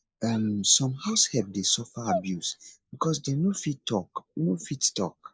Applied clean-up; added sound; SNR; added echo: neural mask model Resemble Enhance denoiser.